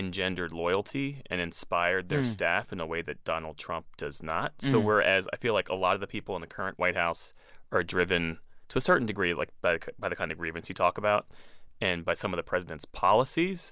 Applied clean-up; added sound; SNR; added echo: none; none; none; none.